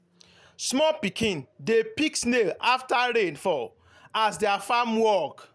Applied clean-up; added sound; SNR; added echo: none; none; none; none.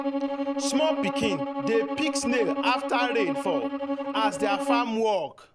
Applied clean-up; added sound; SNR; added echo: none; Bowed string instrument; 1 dB; none.